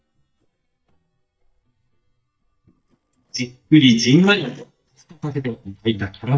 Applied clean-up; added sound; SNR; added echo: neural mask model DeepFilterNet 3.